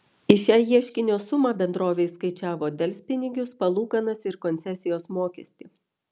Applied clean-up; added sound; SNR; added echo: none; none; none; none.